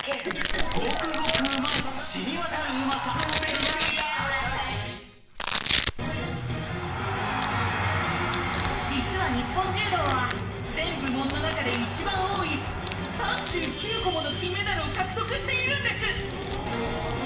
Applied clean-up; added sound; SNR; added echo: none; Domestic sounds, home sounds; 4 dB; reverberation time 0.8 s.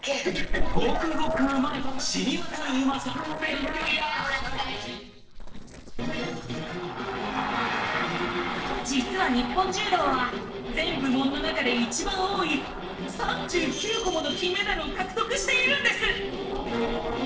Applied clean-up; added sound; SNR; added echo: neural separator model SepFormer DNS4.